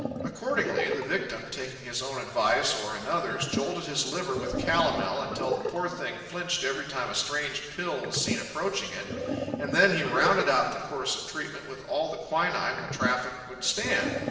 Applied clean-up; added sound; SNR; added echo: none; Sink (filling or washing); 7 dB; reverberation time 1.6 s.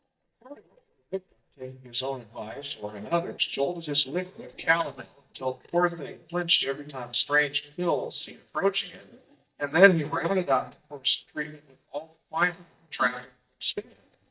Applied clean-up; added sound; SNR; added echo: neural mask model DeepFilterNet 3.